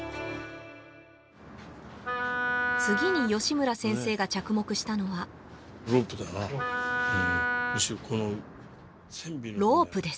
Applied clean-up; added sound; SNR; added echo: none; Wind instrument, woodwind instrument; -1 dB; none.